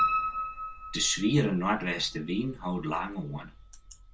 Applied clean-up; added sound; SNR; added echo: none; Piano; 5 dB; none.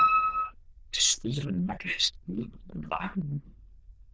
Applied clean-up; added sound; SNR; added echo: neural diffusion model UNIVERSE++.